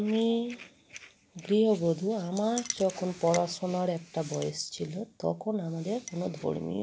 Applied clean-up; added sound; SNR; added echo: none; none; none; none.